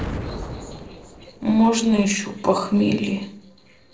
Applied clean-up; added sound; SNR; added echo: neural separator model SepFormer DNS4.